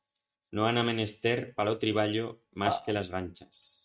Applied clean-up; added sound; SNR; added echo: neural mask model RNNoise.